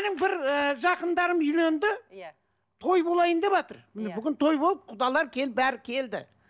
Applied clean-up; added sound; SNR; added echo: none; none; none; none.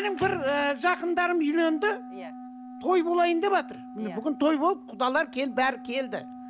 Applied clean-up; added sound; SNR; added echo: none; Thump, thud + Wind instrument, woodwind instrument; 15 dB; none.